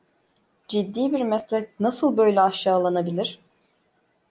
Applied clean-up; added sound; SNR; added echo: none; none; none; none.